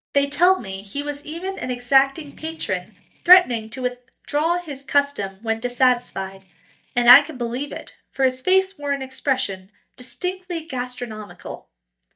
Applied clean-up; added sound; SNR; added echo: neural mask model DeepFilterNet 3.